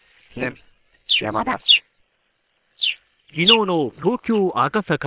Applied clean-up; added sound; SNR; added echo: neural separator model SepFormer WHAM!.